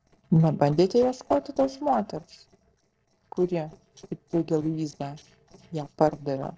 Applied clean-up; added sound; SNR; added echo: neural separator model SepFormer DNS4.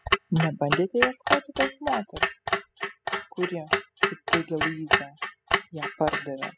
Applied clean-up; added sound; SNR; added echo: classical method spectral subtraction.